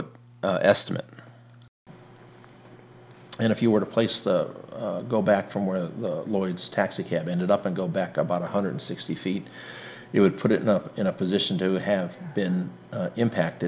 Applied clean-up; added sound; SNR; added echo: none; none; none; none.